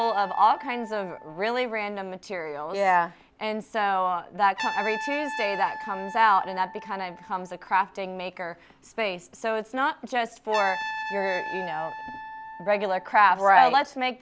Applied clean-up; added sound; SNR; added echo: none; Trumpet; 12 dB; none.